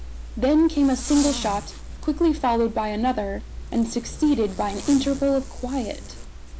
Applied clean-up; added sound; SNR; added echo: none; Zipper (clothing); 11 dB; none.